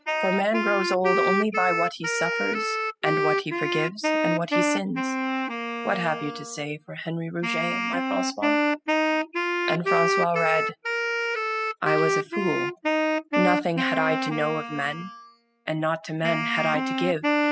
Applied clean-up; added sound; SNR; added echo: classical method spectral subtraction.